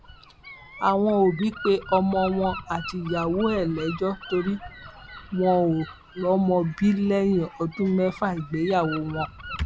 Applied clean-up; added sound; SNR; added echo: none; Gull, seagull / Wind; 15 dB; none.